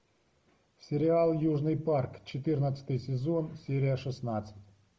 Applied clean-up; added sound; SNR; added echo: none; none; none; none.